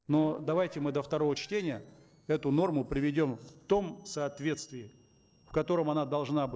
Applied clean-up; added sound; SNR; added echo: neural separator model SepFormer DNS4.